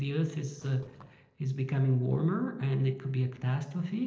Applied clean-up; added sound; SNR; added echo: neural separator model SepFormer DNS4.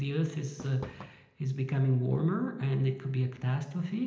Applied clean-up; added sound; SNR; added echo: none; Fireworks; 17 dB; reverberation time 0.9 s.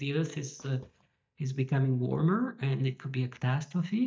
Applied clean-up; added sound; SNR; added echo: neural mask model DeepFilterNet 3.